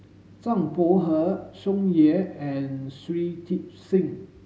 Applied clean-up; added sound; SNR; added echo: none; none; none; none.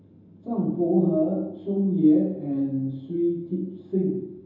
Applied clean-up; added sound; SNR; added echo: none; none; none; reverberation time 0.9 s.